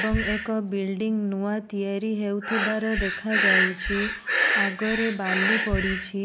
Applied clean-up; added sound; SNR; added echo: none; Breathing; 0 dB; none.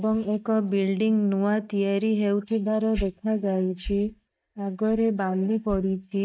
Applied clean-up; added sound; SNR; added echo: neural mask model DeepFilterNet 3.